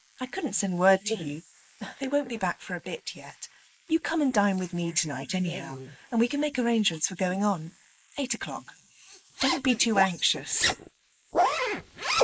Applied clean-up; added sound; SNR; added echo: neural mask model Resemble Enhance denoiser.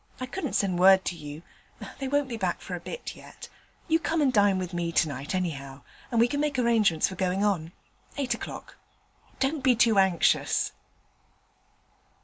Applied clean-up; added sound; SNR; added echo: none; none; none; none.